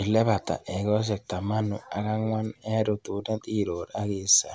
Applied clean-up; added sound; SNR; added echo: none; none; none; none.